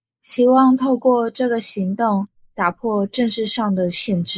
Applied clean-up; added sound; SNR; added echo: neural mask model Resemble Enhance denoiser.